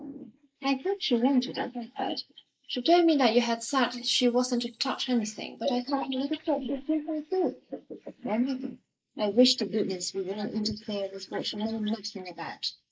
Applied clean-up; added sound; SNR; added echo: neural mask model Resemble Enhance denoiser.